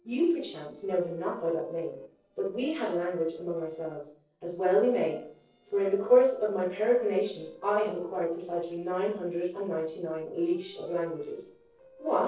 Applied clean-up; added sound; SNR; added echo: neural separator model SepFormer DNS4.